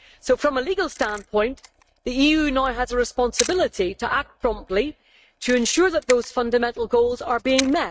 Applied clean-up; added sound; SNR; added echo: neural mask model RNNoise.